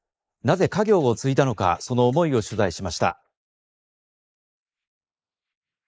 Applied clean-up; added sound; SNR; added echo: neural mask model Resemble Enhance denoiser.